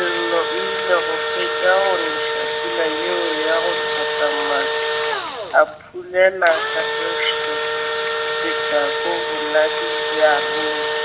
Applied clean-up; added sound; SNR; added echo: none; Engine / Drill; 0 dB; reverberation time 1.3 s.